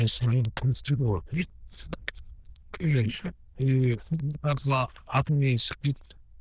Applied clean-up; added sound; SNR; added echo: neural diffusion model UNIVERSE++.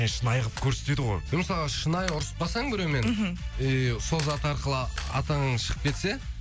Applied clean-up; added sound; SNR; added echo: none; Coin (dropping); 19 dB; none.